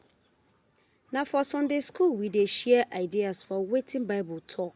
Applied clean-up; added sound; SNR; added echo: none; none; none; none.